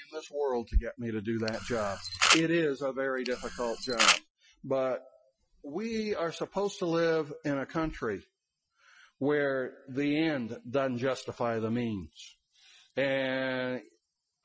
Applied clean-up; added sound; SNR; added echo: classical method Wiener filter.